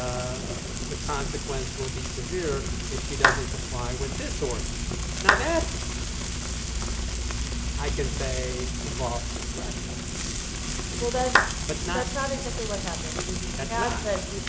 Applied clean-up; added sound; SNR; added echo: none; Clapping + Frying (food); -5 dB; none.